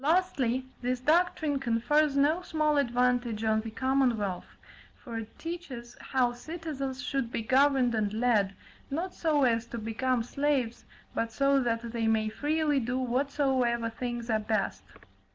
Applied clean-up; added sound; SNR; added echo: none; none; none; none.